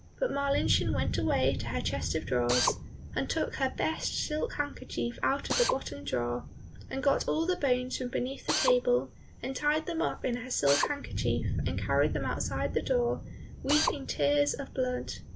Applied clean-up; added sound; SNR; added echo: none; Thunder + Drill; 5 dB; none.